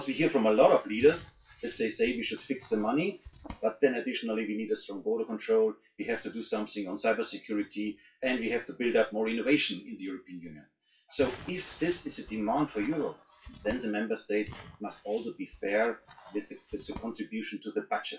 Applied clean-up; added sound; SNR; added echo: classical method WPE with log-MMSE.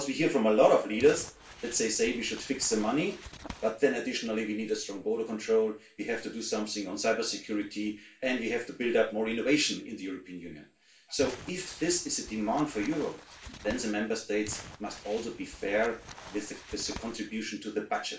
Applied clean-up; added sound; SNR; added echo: none; Crumpling, crinkling; 16 dB; reverberation time 0.3 s.